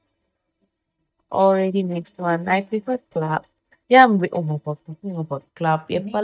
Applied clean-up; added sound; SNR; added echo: neural mask model DeepFilterNet 3.